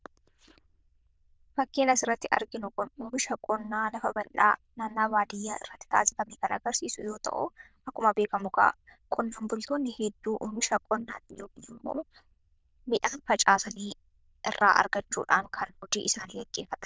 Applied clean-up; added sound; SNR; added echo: neural diffusion model UNIVERSE++.